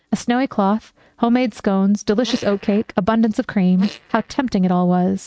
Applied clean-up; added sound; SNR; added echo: neural mask model RNNoise.